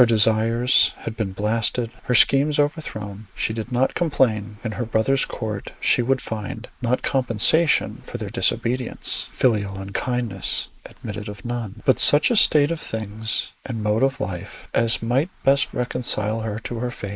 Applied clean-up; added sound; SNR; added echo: neural mask model Resemble Enhance denoiser.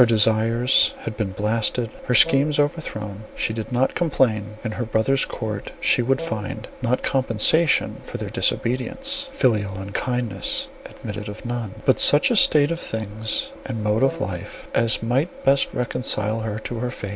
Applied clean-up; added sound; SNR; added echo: none; Wind instrument, woodwind instrument; 13 dB; none.